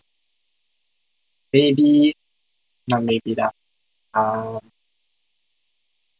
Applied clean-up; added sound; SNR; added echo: none; none; none; none.